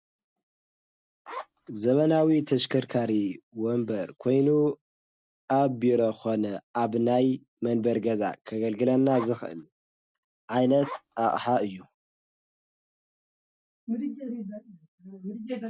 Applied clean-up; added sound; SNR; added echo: none; Zipper (clothing); 14 dB; none.